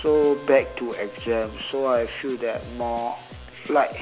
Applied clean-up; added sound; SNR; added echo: none; Keyboard (musical) + Drum kit; 18 dB; none.